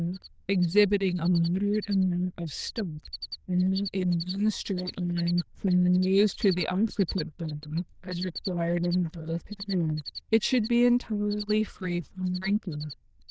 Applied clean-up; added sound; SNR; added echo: neural diffusion model UNIVERSE++.